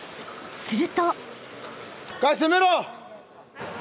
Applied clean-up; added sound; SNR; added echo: none; none; none; none.